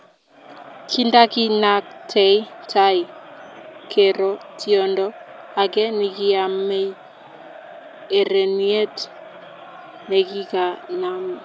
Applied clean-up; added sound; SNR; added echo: none; Crowd; 19 dB; none.